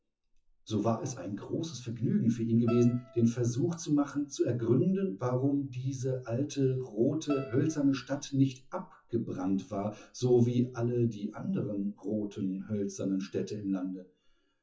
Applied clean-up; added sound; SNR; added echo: classical method WPE with log-MMSE.